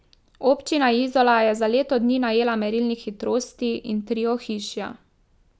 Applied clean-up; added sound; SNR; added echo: none; none; none; none.